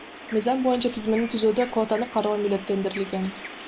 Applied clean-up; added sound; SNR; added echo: none; Bird vocalization, bird call, bird song; 15 dB; none.